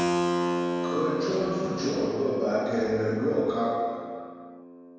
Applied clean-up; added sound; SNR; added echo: none; Keyboard (musical); 3 dB; reverberation time 1.9 s.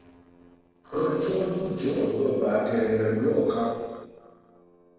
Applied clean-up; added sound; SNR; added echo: neural separator model SepFormer DNS4.